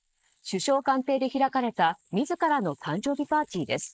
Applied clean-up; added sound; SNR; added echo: neural mask model Resemble Enhance denoiser.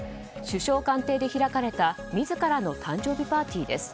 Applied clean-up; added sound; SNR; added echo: none; none; none; none.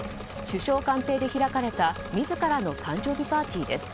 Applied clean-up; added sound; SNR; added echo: none; Engine / Mechanisms; 13 dB; none.